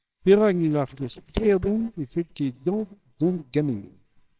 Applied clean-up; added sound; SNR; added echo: neural separator model SepFormer WHAMR!.